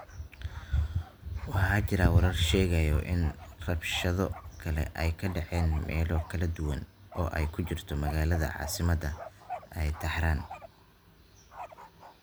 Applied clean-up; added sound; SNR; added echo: none; Bark; 18 dB; none.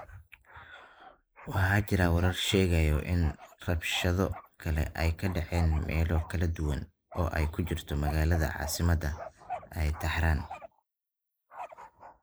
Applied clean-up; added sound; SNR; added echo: neural mask model Resemble Enhance denoiser.